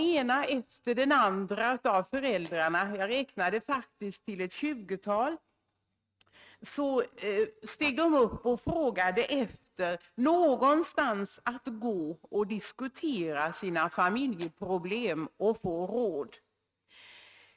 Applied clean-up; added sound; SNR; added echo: neural mask model RNNoise.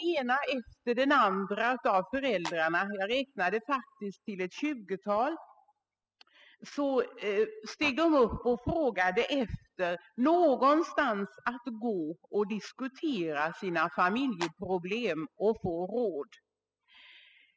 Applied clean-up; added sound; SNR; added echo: classical method spectral subtraction.